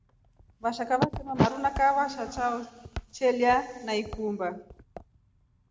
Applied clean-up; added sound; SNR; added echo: none; Walk, footsteps; 16 dB; none.